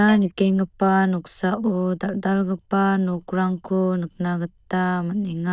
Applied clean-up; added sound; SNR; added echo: neural diffusion model UNIVERSE++.